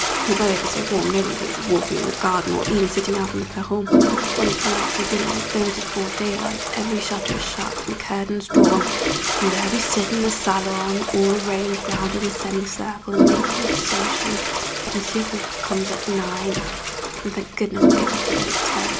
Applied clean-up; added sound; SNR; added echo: none; Toilet flush; -1 dB; none.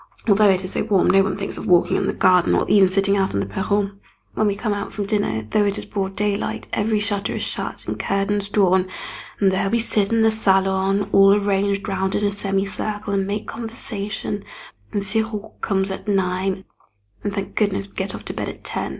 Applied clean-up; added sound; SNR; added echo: none; none; none; none.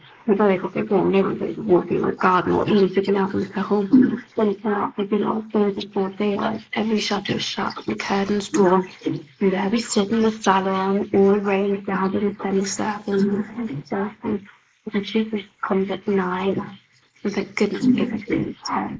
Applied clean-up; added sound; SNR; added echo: neural mask model Resemble Enhance denoiser.